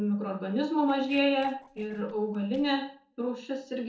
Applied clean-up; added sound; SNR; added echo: neural separator model SepFormer DNS4.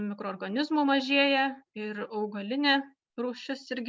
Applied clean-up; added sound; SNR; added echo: none; none; none; none.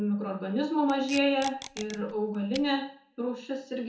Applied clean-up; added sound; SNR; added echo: none; Packing tape, duct tape; 16 dB; reverberation time 0.6 s.